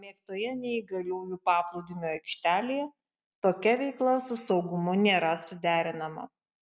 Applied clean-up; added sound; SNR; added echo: none; none; none; none.